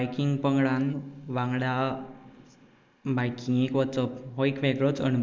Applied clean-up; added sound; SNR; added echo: neural mask model Resemble Enhance denoiser.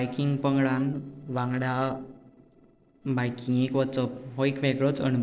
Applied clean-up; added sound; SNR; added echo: neural separator model SepFormer DNS4.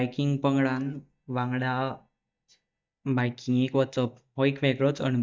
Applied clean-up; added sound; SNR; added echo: neural mask model DeepFilterNet 3.